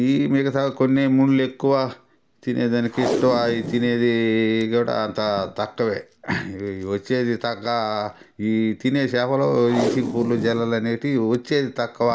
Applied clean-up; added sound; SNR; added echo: none; Packing tape, duct tape; 13 dB; none.